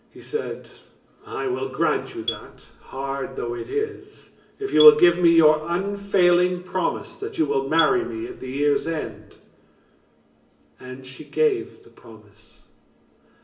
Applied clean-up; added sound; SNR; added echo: none; Marimba, xylophone; 14 dB; reverberation time 0.6 s.